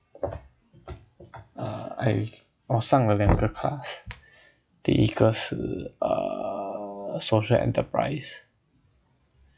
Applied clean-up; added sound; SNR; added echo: classical method log-MMSE.